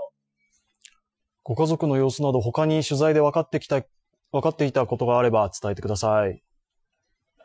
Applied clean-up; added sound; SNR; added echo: classical method Wiener filter.